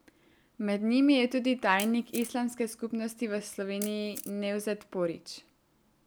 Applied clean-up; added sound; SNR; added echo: none; Camera; 16 dB; none.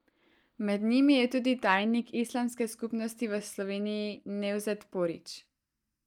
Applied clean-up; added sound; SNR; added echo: neural mask model DeepFilterNet 3.